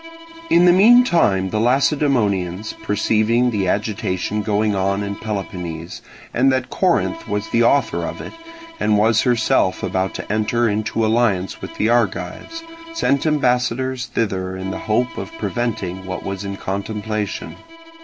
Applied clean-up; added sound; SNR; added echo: none; Bowed string instrument; 19 dB; none.